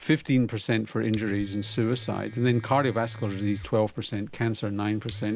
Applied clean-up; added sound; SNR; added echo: none; Domestic sounds, home sounds; 16 dB; none.